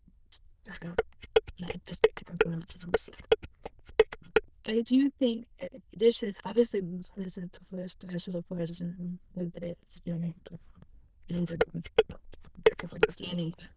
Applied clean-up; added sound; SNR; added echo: neural diffusion model UNIVERSE++.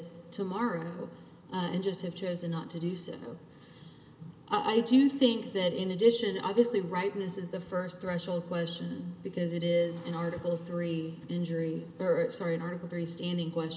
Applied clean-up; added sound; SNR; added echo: none; none; none; none.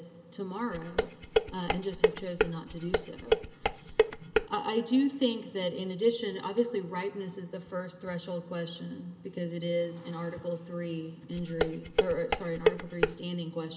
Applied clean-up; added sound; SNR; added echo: none; Dishes, pots, and pans; -3 dB; none.